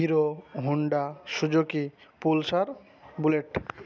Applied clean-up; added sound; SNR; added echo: none; none; none; none.